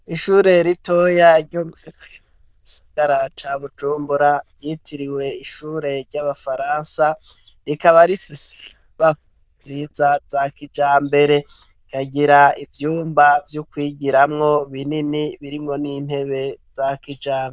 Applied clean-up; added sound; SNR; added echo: neural diffusion model UNIVERSE++.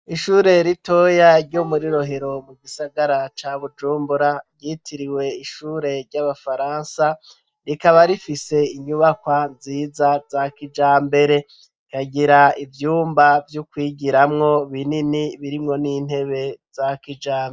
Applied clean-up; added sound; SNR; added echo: neural mask model DeepFilterNet 3.